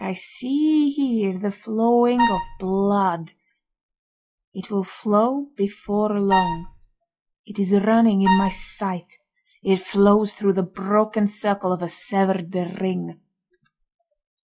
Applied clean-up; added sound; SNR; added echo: classical method log-MMSE.